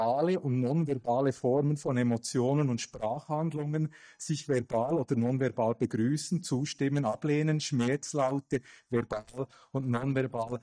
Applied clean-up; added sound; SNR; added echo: neural mask model DeepFilterNet 3.